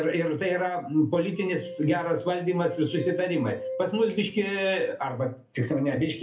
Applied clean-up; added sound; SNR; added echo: none; Glass; 12 dB; reverberation time 0.3 s.